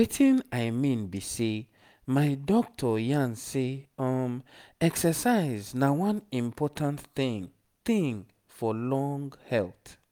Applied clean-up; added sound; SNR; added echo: none; none; none; none.